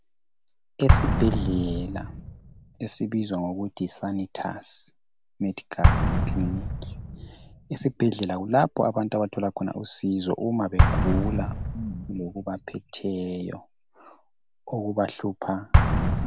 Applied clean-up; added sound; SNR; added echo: none; Explosion; -2 dB; none.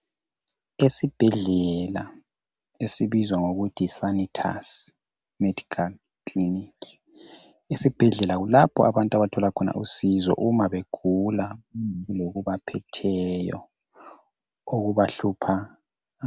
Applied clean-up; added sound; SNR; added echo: none; none; none; none.